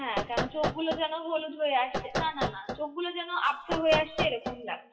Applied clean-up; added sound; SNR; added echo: classical method WPE with log-MMSE.